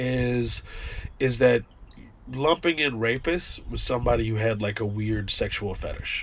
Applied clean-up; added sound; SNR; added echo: none; Bird; 12 dB; reverberation time 0.2 s.